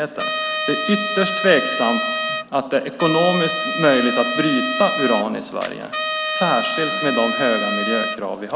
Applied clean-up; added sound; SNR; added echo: none; Trumpet; 3 dB; none.